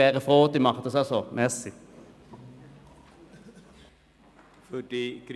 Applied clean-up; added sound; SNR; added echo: none; none; none; none.